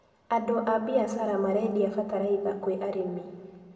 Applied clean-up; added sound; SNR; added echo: none; none; none; reverberation time 1.7 s.